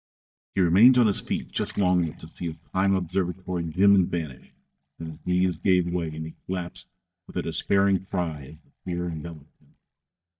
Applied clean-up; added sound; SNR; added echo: neural mask model DeepFilterNet 3.